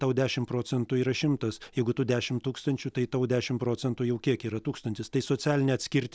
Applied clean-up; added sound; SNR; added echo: none; none; none; none.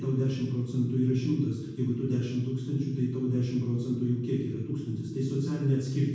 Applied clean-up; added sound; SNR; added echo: none; none; none; reverberation time 1.1 s.